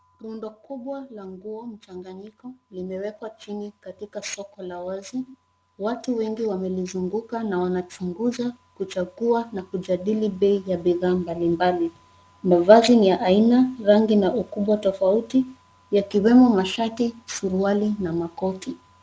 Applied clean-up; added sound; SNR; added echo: none; none; none; none.